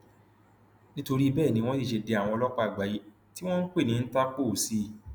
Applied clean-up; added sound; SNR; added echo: none; none; none; none.